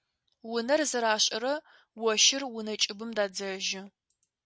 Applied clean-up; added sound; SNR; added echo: none; none; none; none.